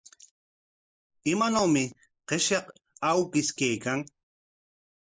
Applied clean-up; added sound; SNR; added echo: neural mask model Resemble Enhance denoiser.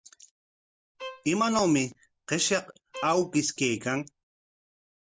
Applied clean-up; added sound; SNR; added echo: none; Bowed string instrument; 17 dB; none.